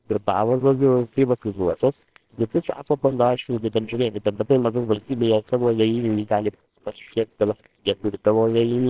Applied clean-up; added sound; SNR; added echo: neural separator model SepFormer WHAMR!.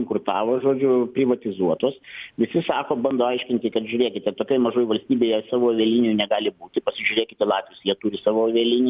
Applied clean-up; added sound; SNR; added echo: none; none; none; none.